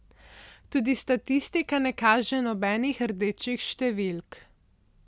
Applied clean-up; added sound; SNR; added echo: none; none; none; none.